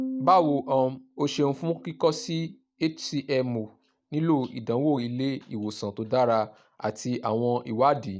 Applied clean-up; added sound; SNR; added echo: neural mask model DeepFilterNet 3.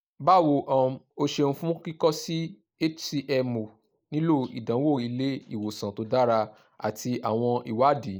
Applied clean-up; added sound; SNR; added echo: neural mask model Resemble Enhance denoiser.